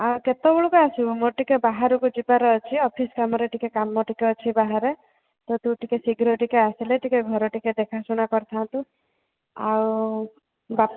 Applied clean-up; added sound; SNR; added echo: none; none; none; none.